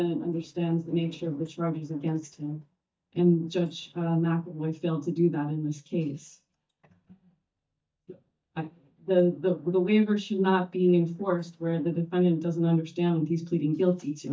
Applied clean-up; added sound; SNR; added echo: neural mask model DeepFilterNet 3.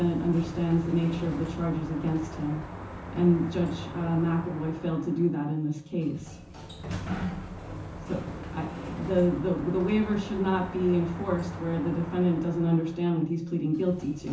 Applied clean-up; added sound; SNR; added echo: none; Sliding door; 11 dB; reverberation time 0.9 s.